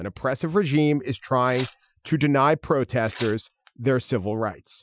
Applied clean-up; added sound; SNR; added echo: classical method Wiener filter.